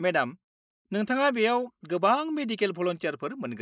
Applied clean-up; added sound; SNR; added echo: neural mask model Resemble Enhance denoiser.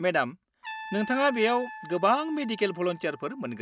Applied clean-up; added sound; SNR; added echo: none; Trumpet; 15 dB; none.